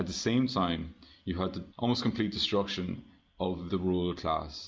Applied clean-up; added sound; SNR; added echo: none; none; none; none.